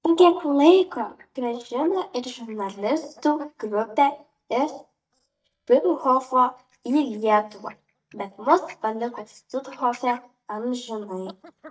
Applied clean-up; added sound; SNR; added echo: neural mask model DeepFilterNet 3.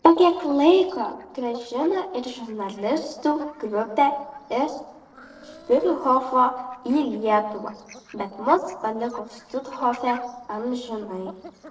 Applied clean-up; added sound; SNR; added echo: neural separator model SepFormer DNS4.